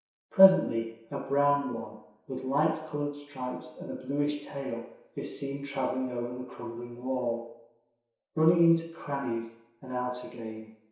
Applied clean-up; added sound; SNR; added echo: none; none; none; reverberation time 0.7 s.